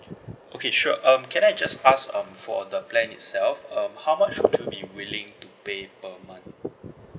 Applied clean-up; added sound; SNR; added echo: none; none; none; none.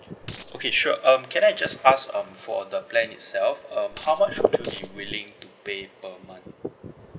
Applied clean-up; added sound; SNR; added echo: none; Coin (dropping); 11 dB; none.